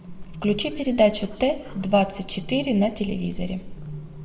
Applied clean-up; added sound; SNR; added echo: none; Bird; 17 dB; reverberation time 0.9 s.